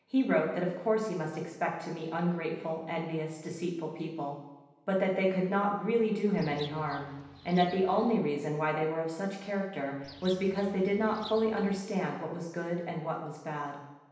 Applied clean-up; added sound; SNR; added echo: none; Bird; 18 dB; reverberation time 0.9 s.